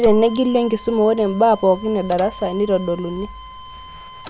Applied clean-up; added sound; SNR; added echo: none; Printer; 19 dB; none.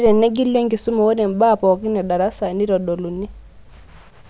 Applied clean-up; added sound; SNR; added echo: none; none; none; none.